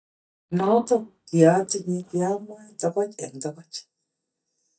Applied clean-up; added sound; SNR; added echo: neural mask model DeepFilterNet 3.